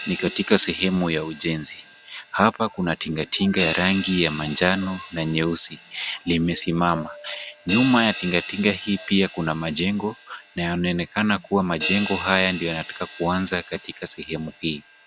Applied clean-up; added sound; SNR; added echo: none; Crash cymbal; 11 dB; none.